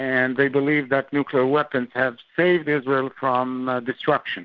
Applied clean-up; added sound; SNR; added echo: none; none; none; none.